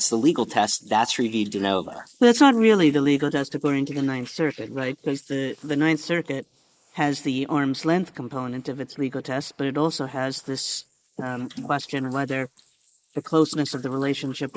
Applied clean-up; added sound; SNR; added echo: neural mask model Resemble Enhance denoiser.